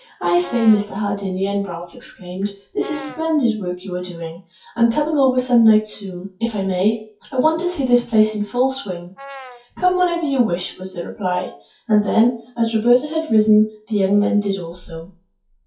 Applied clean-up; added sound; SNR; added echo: classical method WPE with log-MMSE.